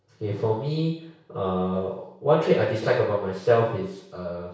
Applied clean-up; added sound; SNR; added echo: none; none; none; reverberation time 0.6 s.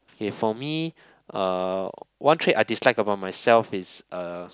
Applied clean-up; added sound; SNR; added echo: none; none; none; none.